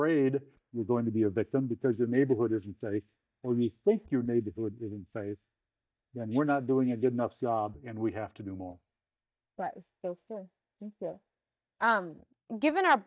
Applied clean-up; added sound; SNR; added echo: neural mask model DeepFilterNet 3.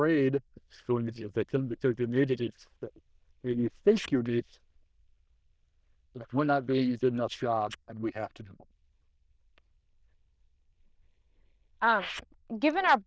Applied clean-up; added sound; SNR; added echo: neural diffusion model UNIVERSE++.